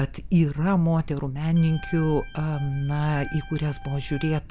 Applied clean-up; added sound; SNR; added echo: none; Organ; 18 dB; none.